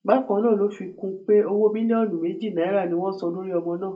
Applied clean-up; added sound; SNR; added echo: none; none; none; reverberation time 0.2 s.